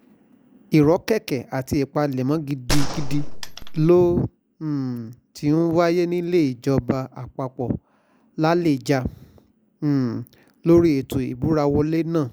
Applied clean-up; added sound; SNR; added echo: none; Gunshot, gunfire; -1 dB; none.